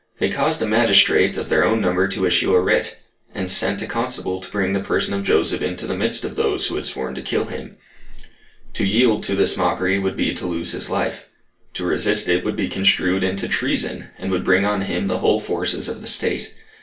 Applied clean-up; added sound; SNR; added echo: none; none; none; reverberation time 0.3 s.